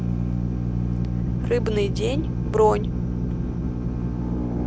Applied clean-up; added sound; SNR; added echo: none; Drill; -3 dB; none.